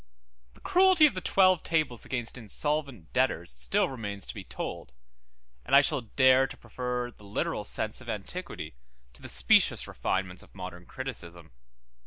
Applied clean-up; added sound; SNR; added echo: none; none; none; none.